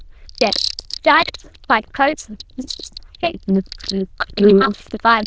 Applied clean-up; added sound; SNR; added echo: neural diffusion model UNIVERSE++.